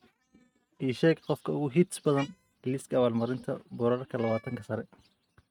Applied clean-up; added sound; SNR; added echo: neural mask model RNNoise.